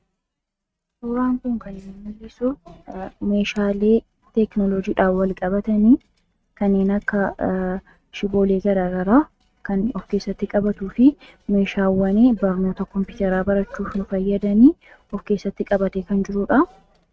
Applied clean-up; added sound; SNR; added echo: neural mask model RNNoise.